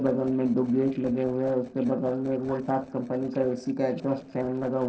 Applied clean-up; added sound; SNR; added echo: neural separator model SepFormer DNS4.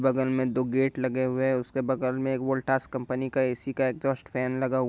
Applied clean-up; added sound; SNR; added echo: none; none; none; none.